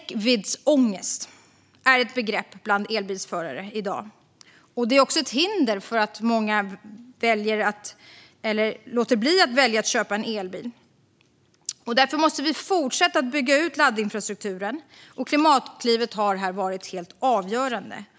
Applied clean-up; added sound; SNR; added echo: none; none; none; none.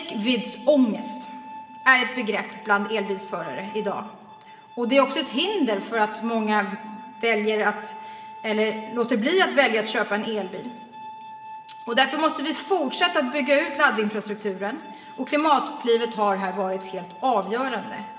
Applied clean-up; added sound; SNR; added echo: none; Bowed string instrument; 17 dB; reverberation time 2.2 s.